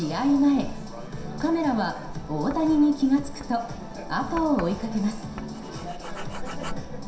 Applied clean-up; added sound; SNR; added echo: none; Writing; 11 dB; reverberation time 0.7 s.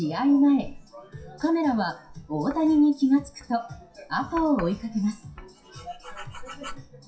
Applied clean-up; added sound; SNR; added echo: classical method WPE with log-MMSE.